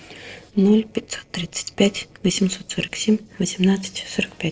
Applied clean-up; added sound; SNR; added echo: neural separator model SepFormer DNS4.